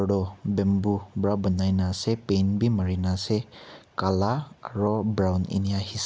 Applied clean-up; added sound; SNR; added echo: none; none; none; none.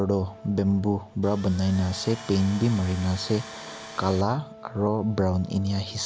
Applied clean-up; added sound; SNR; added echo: none; Wind instrument, woodwind instrument + Tools; 17 dB; none.